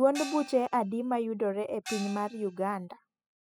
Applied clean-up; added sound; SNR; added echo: classical method spectral subtraction.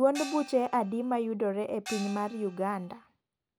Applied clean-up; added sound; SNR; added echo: none; Gong; 14 dB; none.